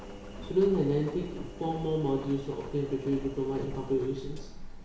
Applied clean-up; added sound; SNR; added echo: none; Engine; 11 dB; reverberation time 0.7 s.